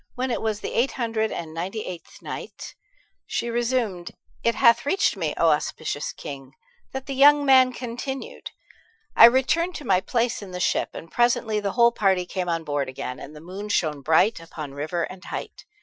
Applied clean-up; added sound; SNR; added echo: classical method Wiener filter.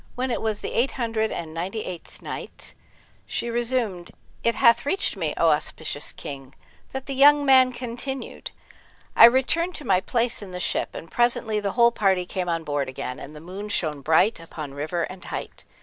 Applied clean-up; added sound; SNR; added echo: none; Wind; 16 dB; none.